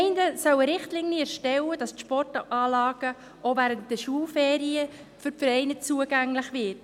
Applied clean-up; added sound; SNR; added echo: none; none; none; none.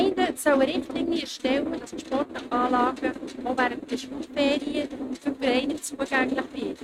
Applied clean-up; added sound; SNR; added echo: neural mask model RNNoise.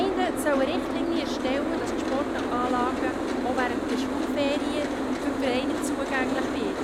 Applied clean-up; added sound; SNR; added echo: none; Boat, Water vehicle; -2 dB; none.